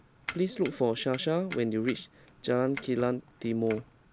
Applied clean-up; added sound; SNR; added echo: none; Domestic sounds, home sounds; 16 dB; none.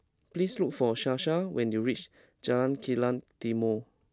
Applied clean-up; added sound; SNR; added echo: none; none; none; none.